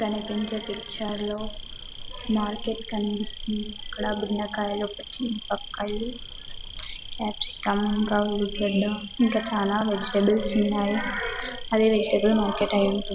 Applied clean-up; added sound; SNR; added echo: none; Insect; 11 dB; none.